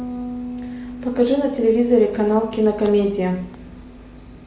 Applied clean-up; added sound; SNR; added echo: none; Bass guitar; 13 dB; none.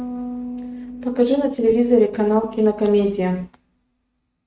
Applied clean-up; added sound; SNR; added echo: neural mask model RNNoise.